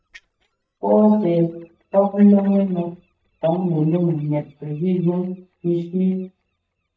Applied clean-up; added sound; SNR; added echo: neural mask model DeepFilterNet 3.